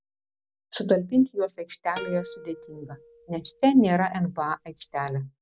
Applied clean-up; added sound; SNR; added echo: none; Plucked string instrument; 17 dB; none.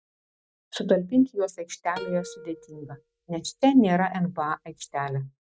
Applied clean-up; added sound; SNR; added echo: neural mask model RNNoise.